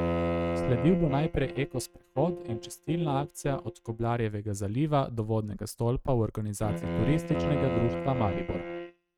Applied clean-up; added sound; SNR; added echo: neural mask model RNNoise.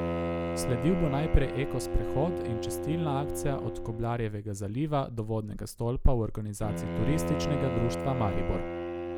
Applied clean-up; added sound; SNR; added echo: none; Bowed string instrument; 4 dB; none.